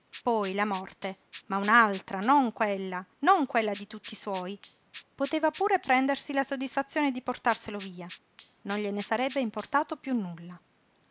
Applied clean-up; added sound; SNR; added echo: none; Rattle (instrument); 14 dB; none.